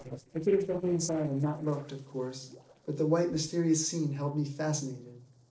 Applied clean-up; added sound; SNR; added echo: neural separator model SepFormer DNS4.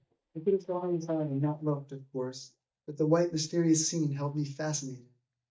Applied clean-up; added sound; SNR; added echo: neural mask model DeepFilterNet 3.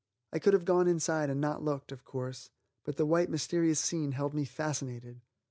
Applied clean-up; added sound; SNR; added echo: none; none; none; none.